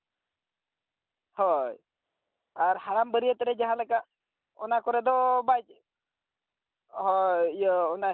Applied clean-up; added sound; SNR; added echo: none; none; none; none.